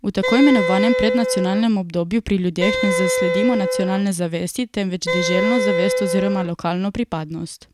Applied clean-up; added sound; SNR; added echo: none; Wind instrument, woodwind instrument; 0 dB; none.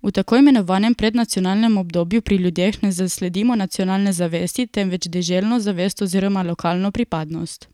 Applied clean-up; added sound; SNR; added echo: none; none; none; none.